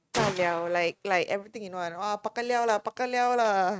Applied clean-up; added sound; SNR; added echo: neural mask model RNNoise.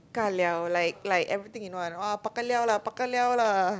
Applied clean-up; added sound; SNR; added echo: none; none; none; none.